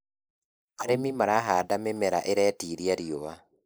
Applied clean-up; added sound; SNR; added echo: neural mask model Resemble Enhance denoiser.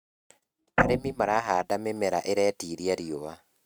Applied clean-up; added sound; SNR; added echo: neural mask model RNNoise.